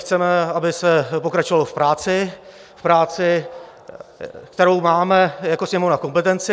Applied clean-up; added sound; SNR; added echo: none; none; none; none.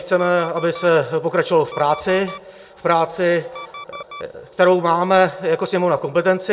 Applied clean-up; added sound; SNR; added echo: none; Alarm; 19 dB; reverberation time 0.4 s.